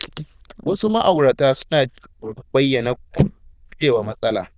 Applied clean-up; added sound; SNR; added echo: neural diffusion model UNIVERSE++.